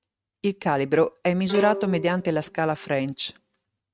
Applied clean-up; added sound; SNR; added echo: neural mask model RNNoise.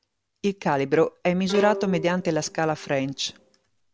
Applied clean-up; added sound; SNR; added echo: none; Bowed string instrument; 10 dB; none.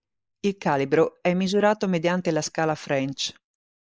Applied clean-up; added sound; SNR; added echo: neural mask model Resemble Enhance denoiser.